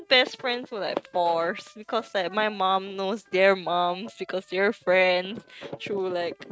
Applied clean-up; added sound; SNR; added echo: neural mask model RNNoise.